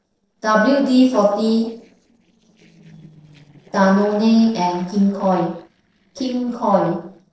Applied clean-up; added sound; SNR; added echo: neural separator model SepFormer DNS4.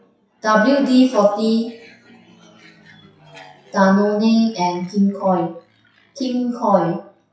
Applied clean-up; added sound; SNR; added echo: classical method WPE with log-MMSE.